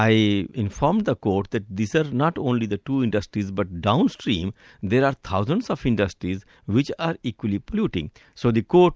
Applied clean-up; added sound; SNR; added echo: none; none; none; none.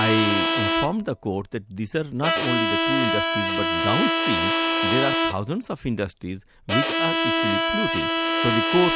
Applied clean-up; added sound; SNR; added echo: none; Bowed string instrument; -3 dB; none.